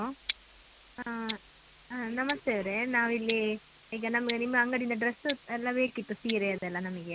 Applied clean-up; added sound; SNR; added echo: none; Tick-tock; 0 dB; none.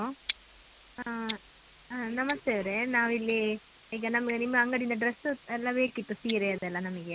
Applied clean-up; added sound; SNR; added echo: neural mask model Resemble Enhance denoiser.